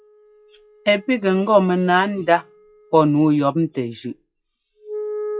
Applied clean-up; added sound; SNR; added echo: classical method log-MMSE.